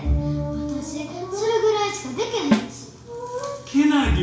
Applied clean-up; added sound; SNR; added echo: none; Snare drum; 4 dB; reverberation time 0.7 s.